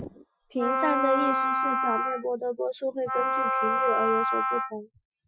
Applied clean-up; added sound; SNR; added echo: classical method Wiener filter.